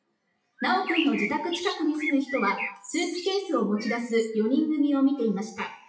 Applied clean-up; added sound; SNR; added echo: classical method WPE with log-MMSE.